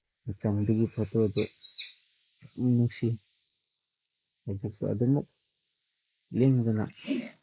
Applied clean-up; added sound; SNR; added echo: neural mask model Resemble Enhance denoiser.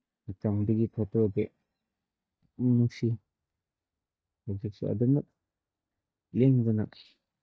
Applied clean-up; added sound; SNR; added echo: neural mask model DeepFilterNet 3.